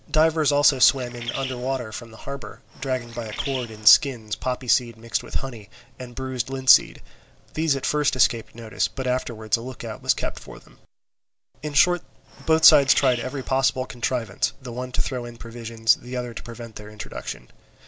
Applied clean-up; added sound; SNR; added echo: none; Bird; 12 dB; none.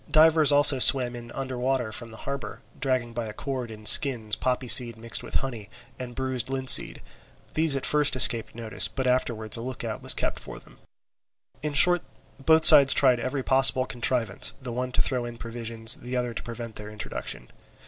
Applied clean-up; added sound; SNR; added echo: none; none; none; none.